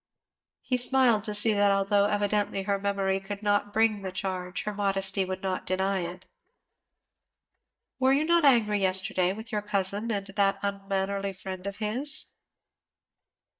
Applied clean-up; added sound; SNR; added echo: neural mask model DeepFilterNet 3.